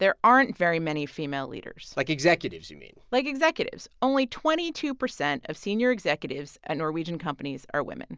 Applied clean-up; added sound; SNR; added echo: none; none; none; none.